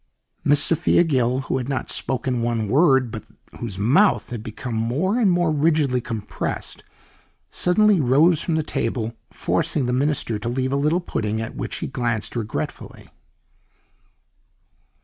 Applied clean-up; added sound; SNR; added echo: none; none; none; none.